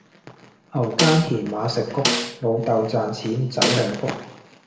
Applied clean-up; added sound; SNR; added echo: none; Snare drum; 3 dB; reverberation time 0.8 s.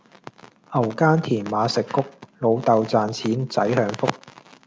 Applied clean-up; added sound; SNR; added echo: none; none; none; none.